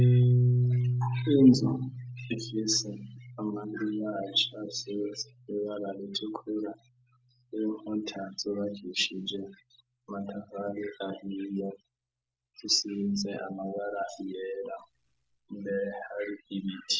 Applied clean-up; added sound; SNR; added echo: none; Piano; 2 dB; none.